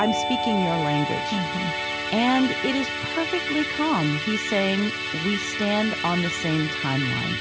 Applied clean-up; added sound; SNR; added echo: none; Musical instrument; 2 dB; none.